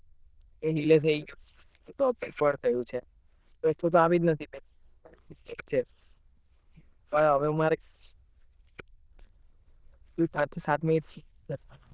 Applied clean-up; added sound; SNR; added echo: neural diffusion model UNIVERSE++.